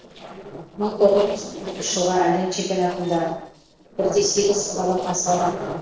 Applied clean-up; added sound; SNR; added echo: neural separator model SepFormer DNS4.